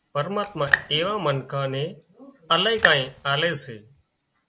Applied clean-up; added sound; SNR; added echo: none; Raindrop; 3 dB; none.